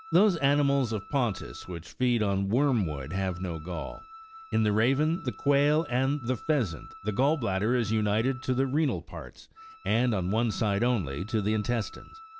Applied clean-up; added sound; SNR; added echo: none; Wind instrument, woodwind instrument; 20 dB; none.